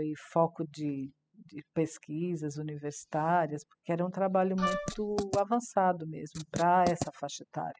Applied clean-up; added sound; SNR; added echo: classical method spectral subtraction.